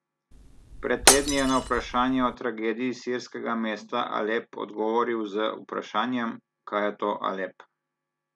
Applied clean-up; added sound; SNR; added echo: none; Shatter; -2 dB; none.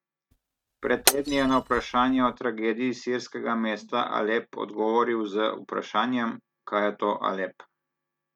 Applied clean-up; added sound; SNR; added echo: neural mask model RNNoise.